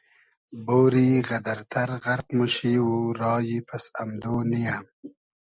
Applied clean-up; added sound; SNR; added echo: none; none; none; none.